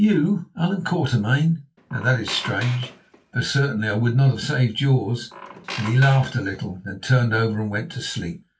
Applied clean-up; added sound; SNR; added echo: none; Squeak; 15 dB; reverberation time 0.2 s.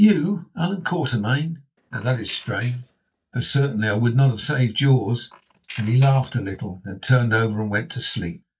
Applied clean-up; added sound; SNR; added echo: neural mask model DeepFilterNet 3.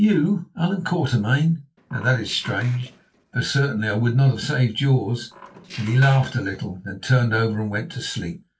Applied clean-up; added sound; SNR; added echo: neural separator model SepFormer DNS4.